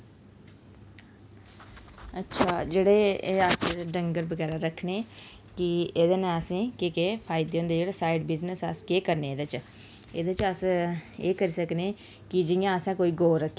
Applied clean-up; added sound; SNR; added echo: none; none; none; none.